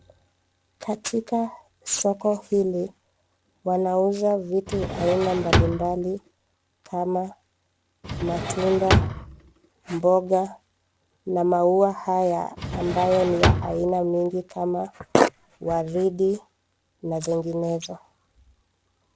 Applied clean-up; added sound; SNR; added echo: none; Drawer open or close; 0 dB; none.